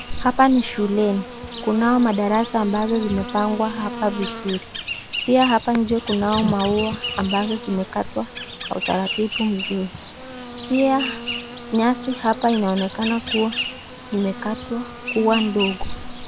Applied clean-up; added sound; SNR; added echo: none; Insect; 9 dB; none.